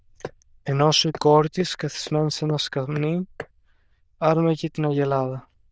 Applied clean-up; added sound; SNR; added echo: neural diffusion model UNIVERSE++.